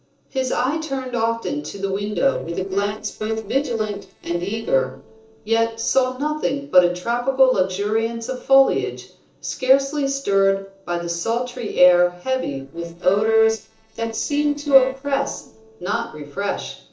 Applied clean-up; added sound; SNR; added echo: neural separator model SepFormer DNS4.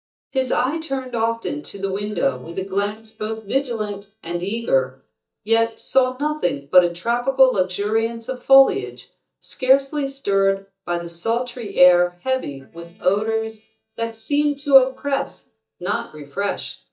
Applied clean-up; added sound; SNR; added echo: neural mask model DeepFilterNet 3.